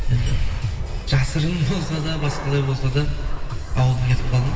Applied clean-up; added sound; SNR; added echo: none; Fixed-wing aircraft, airplane; 2 dB; reverberation time 2.3 s.